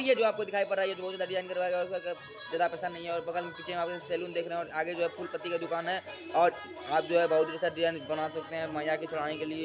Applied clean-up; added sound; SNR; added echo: none; none; none; none.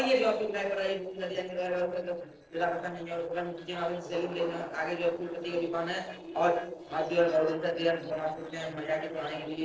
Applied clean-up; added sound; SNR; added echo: neural separator model SepFormer DNS4.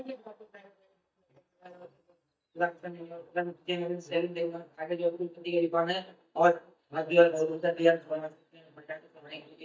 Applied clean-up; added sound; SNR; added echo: neural mask model DeepFilterNet 3.